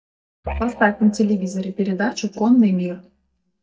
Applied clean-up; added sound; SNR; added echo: neural mask model DeepFilterNet 3.